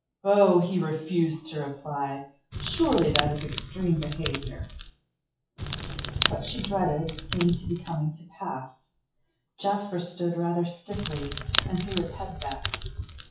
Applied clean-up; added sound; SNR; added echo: classical method WPE with log-MMSE.